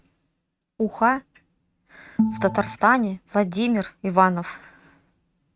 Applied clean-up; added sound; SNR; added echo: neural mask model RNNoise.